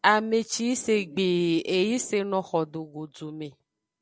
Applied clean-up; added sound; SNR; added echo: none; none; none; none.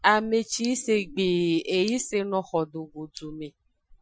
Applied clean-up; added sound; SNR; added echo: classical method Wiener filter.